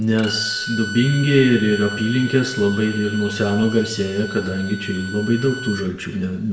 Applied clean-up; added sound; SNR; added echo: none; Bowed string instrument; 11 dB; reverberation time 0.7 s.